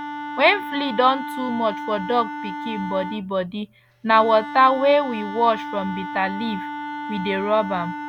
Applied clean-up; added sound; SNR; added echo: none; Wind instrument, woodwind instrument; 9 dB; none.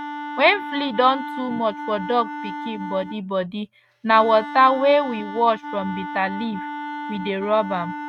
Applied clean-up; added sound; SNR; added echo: neural mask model RNNoise.